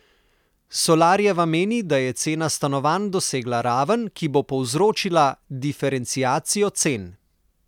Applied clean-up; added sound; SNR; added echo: none; none; none; none.